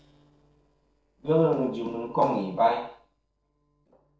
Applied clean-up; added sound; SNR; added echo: neural separator model SepFormer DNS4.